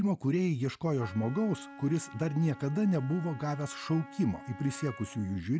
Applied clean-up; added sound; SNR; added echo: none; Wind instrument, woodwind instrument; 18 dB; none.